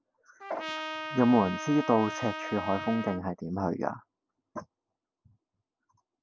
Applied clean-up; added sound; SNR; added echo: none; Trumpet; 7 dB; none.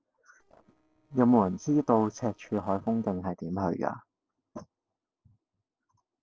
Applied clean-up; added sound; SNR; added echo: neural separator model SepFormer DNS4.